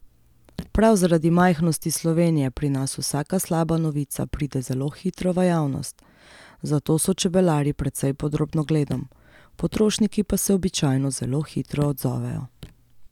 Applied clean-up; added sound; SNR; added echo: none; Raindrop / Drip; 20 dB; none.